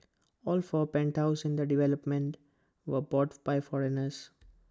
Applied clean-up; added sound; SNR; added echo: none; none; none; none.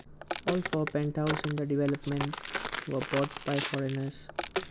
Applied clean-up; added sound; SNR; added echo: none; Walk, footsteps; 4 dB; none.